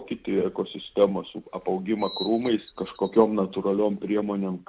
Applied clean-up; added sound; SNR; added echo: none; Bird vocalization, bird call, bird song; 13 dB; none.